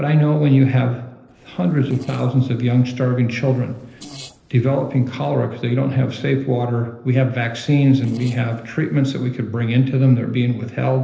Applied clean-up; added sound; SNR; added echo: neural separator model SepFormer DNS4.